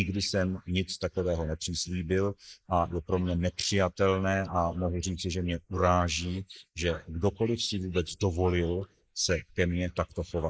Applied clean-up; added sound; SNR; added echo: neural mask model Resemble Enhance denoiser.